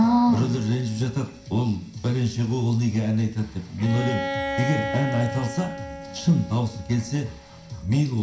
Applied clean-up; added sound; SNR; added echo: none; Bowed string instrument; 11 dB; reverberation time 0.5 s.